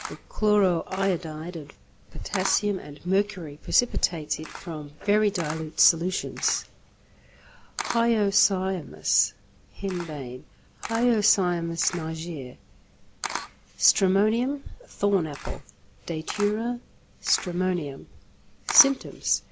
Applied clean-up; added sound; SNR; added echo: none; Camera; 15 dB; none.